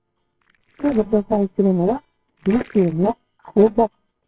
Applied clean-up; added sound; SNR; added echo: neural separator model SepFormer WHAMR!.